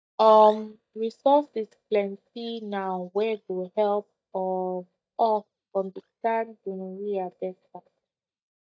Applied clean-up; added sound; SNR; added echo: neural mask model DeepFilterNet 3.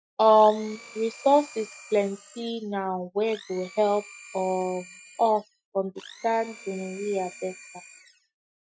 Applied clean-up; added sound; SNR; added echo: classical method Wiener filter.